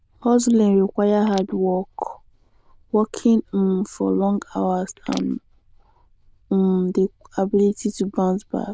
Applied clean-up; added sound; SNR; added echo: neural diffusion model UNIVERSE++.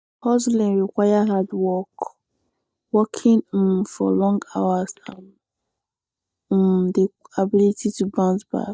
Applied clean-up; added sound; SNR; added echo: neural mask model DeepFilterNet 3.